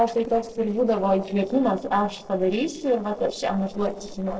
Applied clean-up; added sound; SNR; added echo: neural separator model SepFormer DNS4.